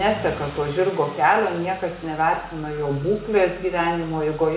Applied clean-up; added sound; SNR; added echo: none; Engine starting / Car; 17 dB; reverberation time 0.7 s.